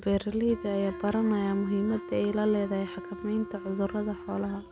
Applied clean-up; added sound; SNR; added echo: none; Wind instrument, woodwind instrument; 13 dB; none.